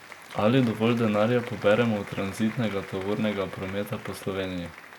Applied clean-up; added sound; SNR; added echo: none; Applause; 17 dB; none.